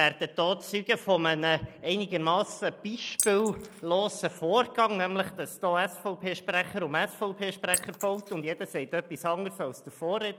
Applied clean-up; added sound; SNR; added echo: neural mask model Resemble Enhance denoiser.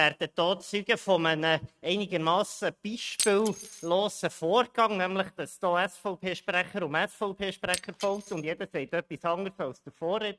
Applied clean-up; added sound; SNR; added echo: neural mask model RNNoise.